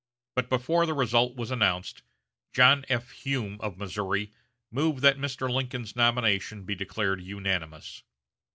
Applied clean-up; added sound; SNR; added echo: none; none; none; none.